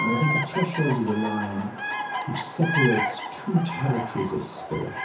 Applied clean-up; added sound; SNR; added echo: none; Bird vocalization, bird call, bird song; 4 dB; reverberation time 0.6 s.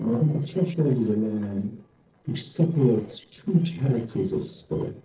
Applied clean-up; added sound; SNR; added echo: neural separator model SepFormer DNS4.